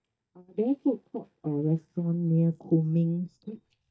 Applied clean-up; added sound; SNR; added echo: neural mask model DeepFilterNet 3.